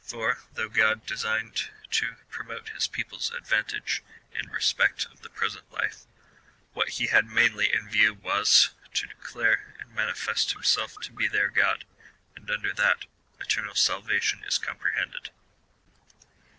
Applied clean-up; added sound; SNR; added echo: neural separator model SepFormer DNS4.